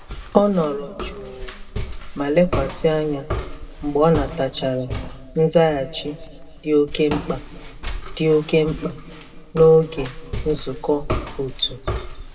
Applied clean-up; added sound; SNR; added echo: none; Walk, footsteps; 9 dB; reverberation time 1.7 s.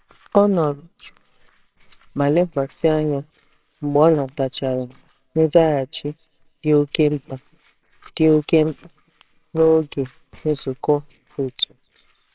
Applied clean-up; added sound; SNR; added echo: neural separator model SepFormer WHAMR!.